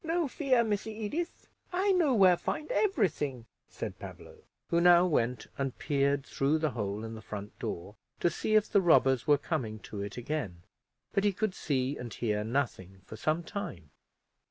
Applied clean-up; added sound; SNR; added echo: none; none; none; none.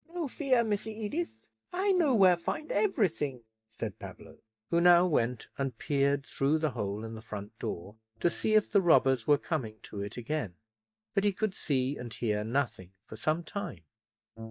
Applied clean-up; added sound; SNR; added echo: neural mask model DeepFilterNet 3.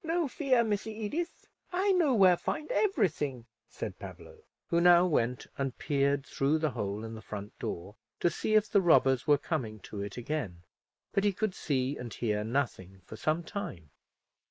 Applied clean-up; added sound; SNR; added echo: neural mask model Resemble Enhance denoiser.